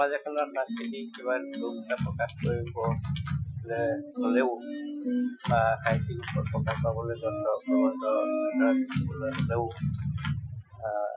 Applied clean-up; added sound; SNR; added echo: classical method Wiener filter.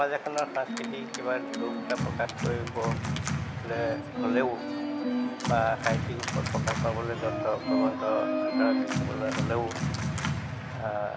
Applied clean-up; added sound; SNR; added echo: none; Organ; -2 dB; none.